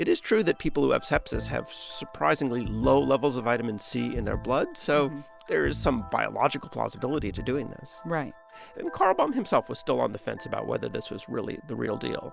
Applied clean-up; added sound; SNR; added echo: none; none; none; none.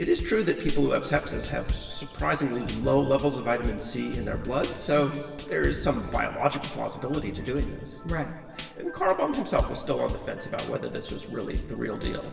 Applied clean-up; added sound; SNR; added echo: none; Drum / Drum kit; 10 dB; reverberation time 1.9 s.